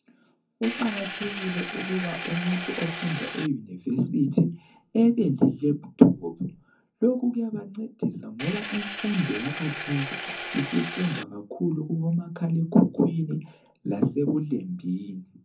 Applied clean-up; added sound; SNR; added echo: none; Engine; 7 dB; reverberation time 0.3 s.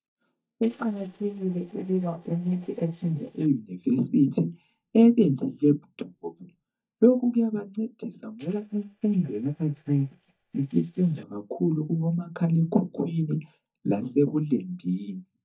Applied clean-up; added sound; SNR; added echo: neural mask model DeepFilterNet 3.